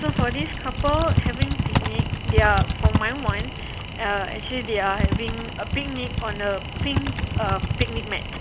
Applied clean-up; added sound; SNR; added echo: none; Typing; -3 dB; none.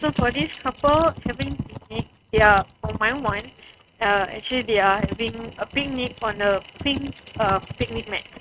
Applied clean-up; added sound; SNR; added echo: neural mask model RNNoise.